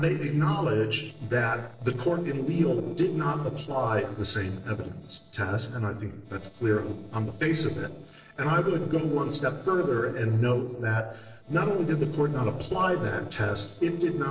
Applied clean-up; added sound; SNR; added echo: neural separator model SepFormer DNS4.